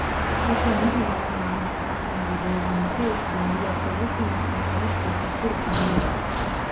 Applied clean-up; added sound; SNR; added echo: none; Car passing by / Traffic noise, roadway noise / Engine; -4 dB; reverberation time 0.3 s.